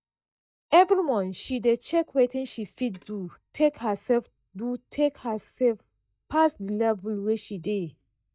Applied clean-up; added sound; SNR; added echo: neural mask model DeepFilterNet 3.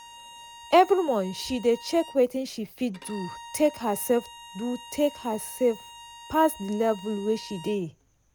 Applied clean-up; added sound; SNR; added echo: none; Bowed string instrument; 18 dB; none.